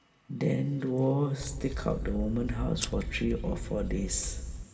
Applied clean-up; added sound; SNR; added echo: none; Scissors; 4 dB; reverberation time 2.6 s.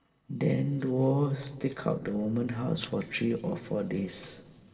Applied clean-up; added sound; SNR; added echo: neural separator model SepFormer DNS4.